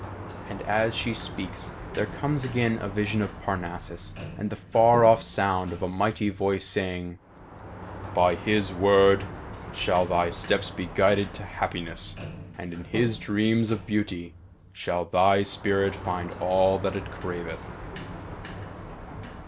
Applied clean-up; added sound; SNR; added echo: none; Sliding door; 13 dB; none.